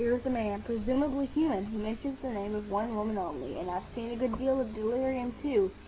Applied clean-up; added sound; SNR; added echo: none; none; none; none.